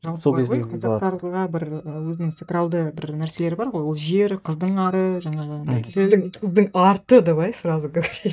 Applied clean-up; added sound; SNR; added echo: neural mask model DeepFilterNet 3.